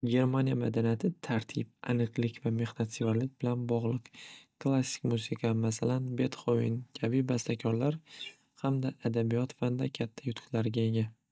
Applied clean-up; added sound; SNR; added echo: neural mask model DeepFilterNet 3.